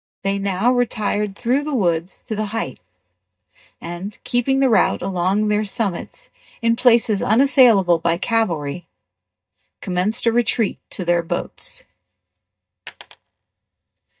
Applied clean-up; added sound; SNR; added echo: neural mask model DeepFilterNet 3.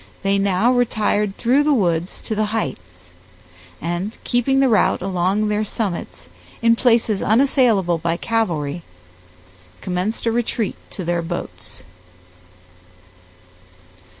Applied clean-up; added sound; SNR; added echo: none; none; none; none.